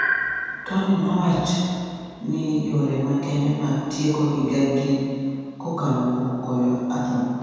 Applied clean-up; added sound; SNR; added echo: none; none; none; reverberation time 2.1 s.